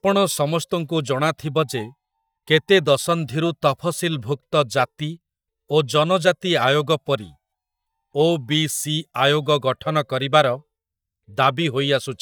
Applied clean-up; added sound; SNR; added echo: neural mask model DeepFilterNet 3.